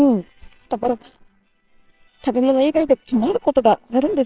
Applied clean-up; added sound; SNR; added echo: neural separator model SepFormer WHAMR!.